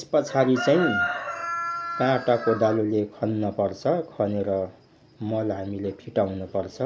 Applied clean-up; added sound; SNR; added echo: none; none; none; none.